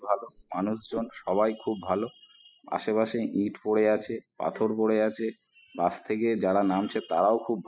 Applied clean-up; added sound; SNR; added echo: classical method spectral subtraction.